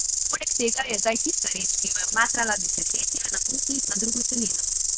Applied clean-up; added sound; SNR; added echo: neural diffusion model UNIVERSE++.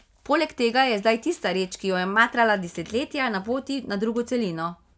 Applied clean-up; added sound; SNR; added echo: none; none; none; none.